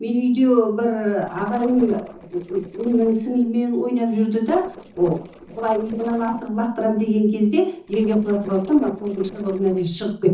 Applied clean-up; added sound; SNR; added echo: neural separator model SepFormer DNS4.